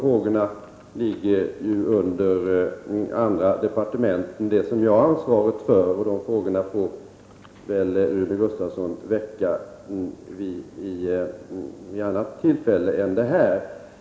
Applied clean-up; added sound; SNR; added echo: none; none; none; none.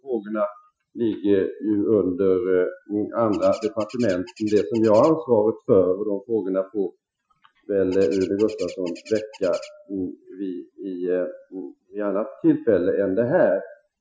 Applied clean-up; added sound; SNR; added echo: classical method Wiener filter.